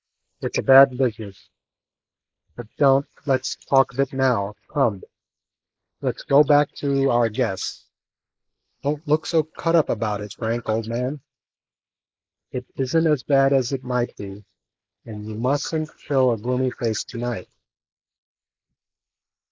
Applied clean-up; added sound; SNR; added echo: neural mask model Resemble Enhance denoiser.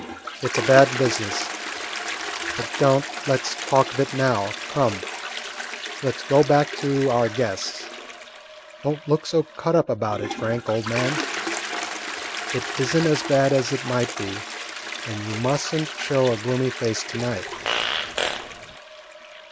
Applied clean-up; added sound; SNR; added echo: none; Toilet flush + Fart; 7 dB; none.